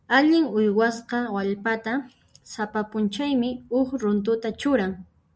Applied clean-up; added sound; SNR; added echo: none; none; none; none.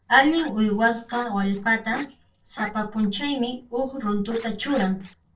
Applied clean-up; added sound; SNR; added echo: neural separator model SepFormer DNS4.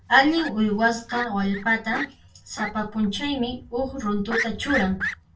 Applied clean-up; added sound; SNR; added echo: none; Fowl; 10 dB; reverberation time 0.2 s.